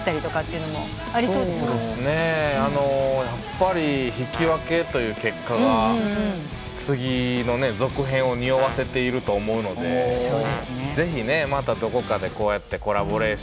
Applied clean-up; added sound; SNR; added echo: none; Brass instrument; 13 dB; none.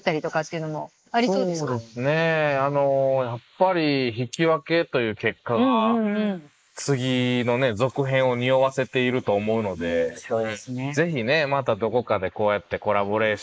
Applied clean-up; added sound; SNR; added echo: neural mask model Resemble Enhance denoiser.